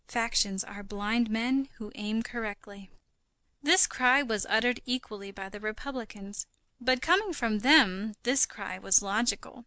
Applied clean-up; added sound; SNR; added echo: none; none; none; none.